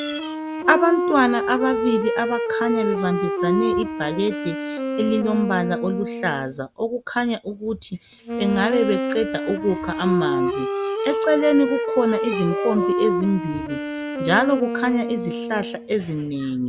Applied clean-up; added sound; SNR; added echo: none; Wind instrument, woodwind instrument; 2 dB; none.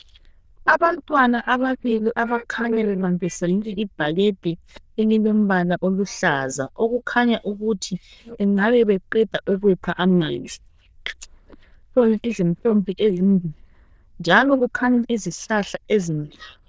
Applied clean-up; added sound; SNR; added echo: neural diffusion model UNIVERSE++.